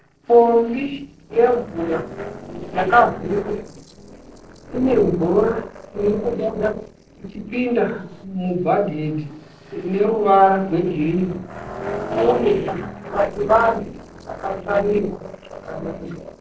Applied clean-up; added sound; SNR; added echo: neural separator model SepFormer DNS4.